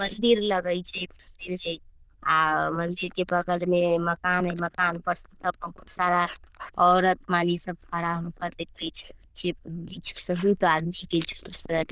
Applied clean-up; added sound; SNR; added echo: neural diffusion model UNIVERSE++.